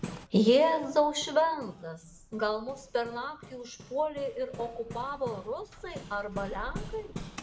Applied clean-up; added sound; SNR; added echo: none; Hammer; 14 dB; none.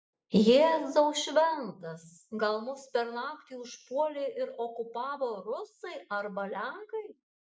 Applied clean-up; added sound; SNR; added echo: none; none; none; none.